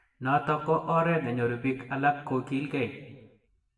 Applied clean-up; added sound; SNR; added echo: none; none; none; reverberation time 1.1 s.